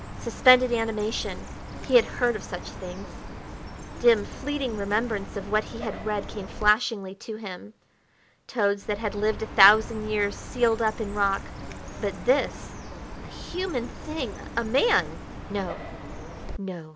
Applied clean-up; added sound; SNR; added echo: none; Chirp, tweet; 11 dB; none.